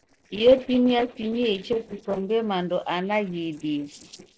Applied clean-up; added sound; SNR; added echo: neural separator model SepFormer DNS4.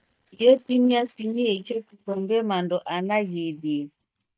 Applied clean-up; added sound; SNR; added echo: neural mask model DeepFilterNet 3.